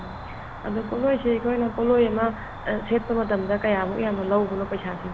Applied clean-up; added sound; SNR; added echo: none; Cricket; 12 dB; none.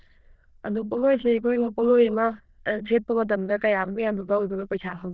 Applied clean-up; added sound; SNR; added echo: neural diffusion model UNIVERSE++.